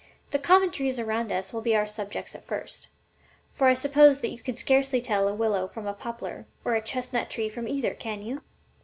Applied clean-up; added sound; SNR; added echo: none; none; none; none.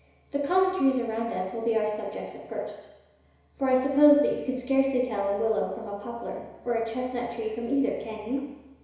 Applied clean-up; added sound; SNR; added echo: none; none; none; reverberation time 1.0 s.